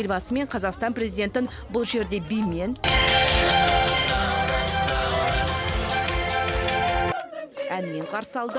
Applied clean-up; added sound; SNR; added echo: none; none; none; none.